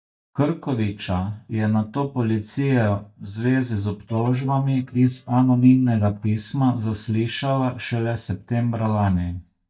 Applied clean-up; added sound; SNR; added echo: neural mask model DeepFilterNet 3.